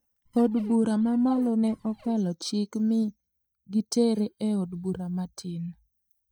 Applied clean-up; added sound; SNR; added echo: neural mask model DeepFilterNet 3.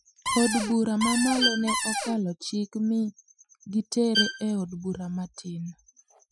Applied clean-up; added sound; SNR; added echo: classical method Wiener filter.